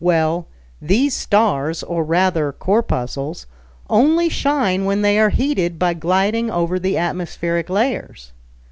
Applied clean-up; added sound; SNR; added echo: none; none; none; none.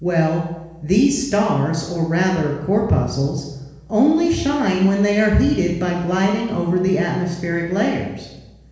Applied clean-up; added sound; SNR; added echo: none; none; none; reverberation time 1.1 s.